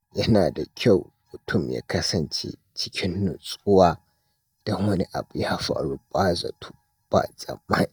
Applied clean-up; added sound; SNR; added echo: neural mask model DeepFilterNet 3.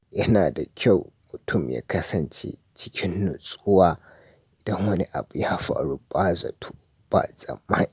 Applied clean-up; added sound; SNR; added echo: none; none; none; none.